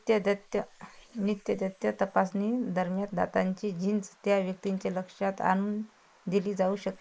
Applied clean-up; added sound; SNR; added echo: neural mask model Resemble Enhance denoiser.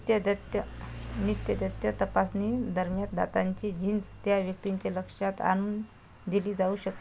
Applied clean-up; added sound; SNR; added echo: none; Mechanisms / Bicycle; 13 dB; none.